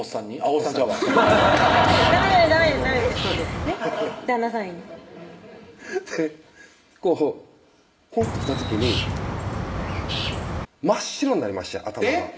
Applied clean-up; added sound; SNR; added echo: none; Bird; 3 dB; reverberation time 0.5 s.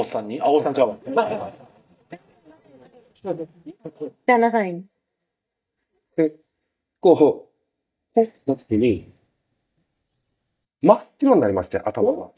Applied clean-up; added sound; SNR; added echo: neural mask model DeepFilterNet 3.